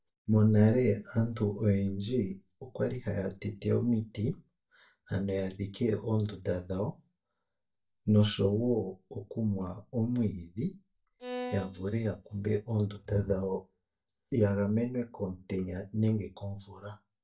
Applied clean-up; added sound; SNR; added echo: neural mask model DeepFilterNet 3.